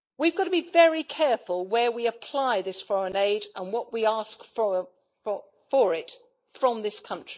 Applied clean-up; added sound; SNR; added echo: neural mask model Resemble Enhance denoiser.